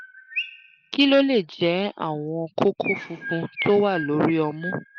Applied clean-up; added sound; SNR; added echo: none; Chirp, tweet; 13 dB; none.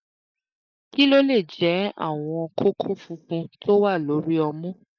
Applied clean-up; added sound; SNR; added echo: neural mask model DeepFilterNet 3.